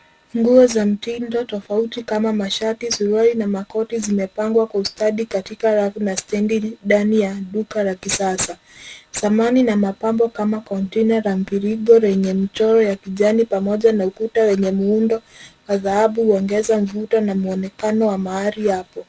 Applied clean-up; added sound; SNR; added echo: none; none; none; none.